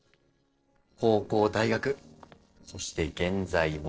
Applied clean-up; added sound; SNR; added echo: neural separator model SepFormer DNS4.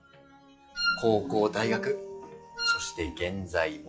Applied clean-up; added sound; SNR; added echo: classical method log-MMSE.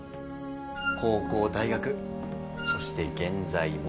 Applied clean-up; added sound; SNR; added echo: none; Wind instrument, woodwind instrument; 3 dB; none.